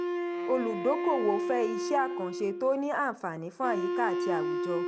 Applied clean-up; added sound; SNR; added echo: none; Wind instrument, woodwind instrument; 1 dB; none.